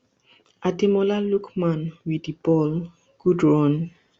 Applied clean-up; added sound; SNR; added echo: none; none; none; none.